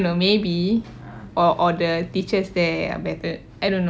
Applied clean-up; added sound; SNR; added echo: none; none; none; none.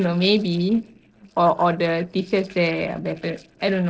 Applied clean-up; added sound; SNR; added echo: neural separator model SepFormer DNS4.